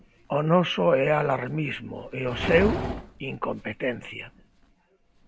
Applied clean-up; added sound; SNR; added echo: none; Livestock, farm animals, working animals; 11 dB; none.